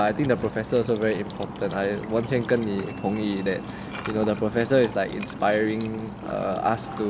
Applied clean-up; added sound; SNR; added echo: none; Liquid; 15 dB; none.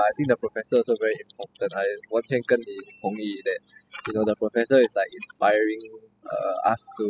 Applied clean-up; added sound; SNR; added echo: classical method spectral subtraction.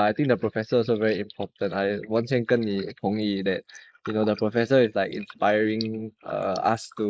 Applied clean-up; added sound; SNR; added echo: neural mask model Resemble Enhance denoiser.